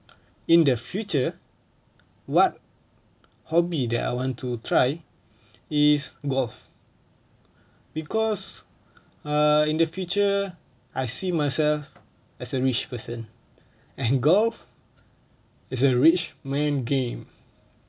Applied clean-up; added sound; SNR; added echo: none; none; none; none.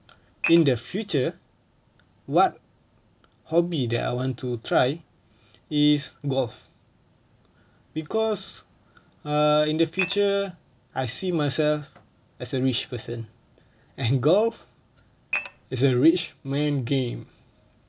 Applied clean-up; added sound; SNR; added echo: none; Dishes, pots, and pans / Glass; 5 dB; none.